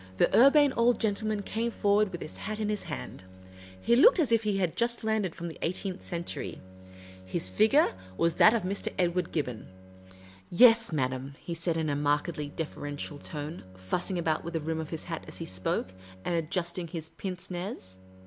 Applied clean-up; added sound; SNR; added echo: none; Bowed string instrument; 19 dB; none.